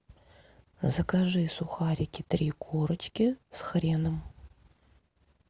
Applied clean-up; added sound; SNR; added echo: none; none; none; none.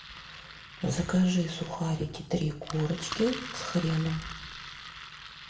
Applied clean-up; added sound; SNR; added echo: none; Engine; 12 dB; reverberation time 0.6 s.